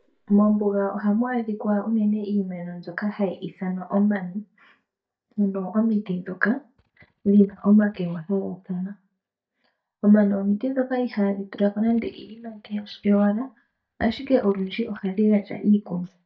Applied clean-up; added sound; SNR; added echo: neural mask model DeepFilterNet 3.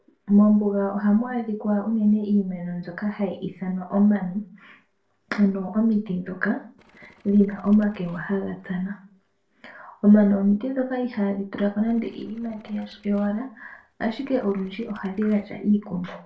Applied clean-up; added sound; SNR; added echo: neural separator model SepFormer DNS4.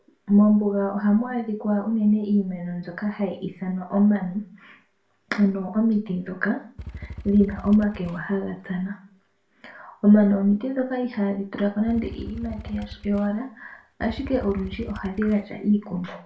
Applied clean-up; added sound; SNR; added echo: none; Motorcycle / Engine; 15 dB; reverberation time 0.3 s.